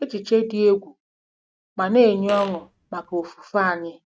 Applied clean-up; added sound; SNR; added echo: neural mask model RNNoise.